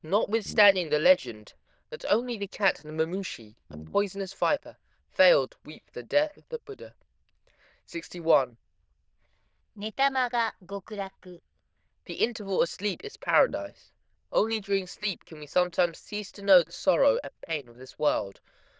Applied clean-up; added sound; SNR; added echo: neural diffusion model UNIVERSE++.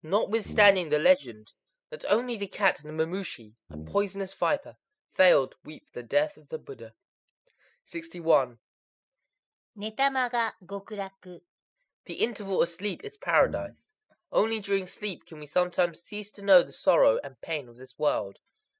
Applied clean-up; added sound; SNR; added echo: classical method spectral subtraction.